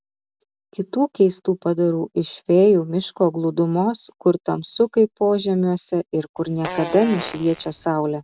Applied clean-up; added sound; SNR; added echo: none; Fart; 11 dB; none.